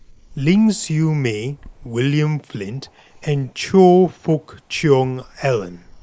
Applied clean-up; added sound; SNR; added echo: neural mask model Resemble Enhance denoiser.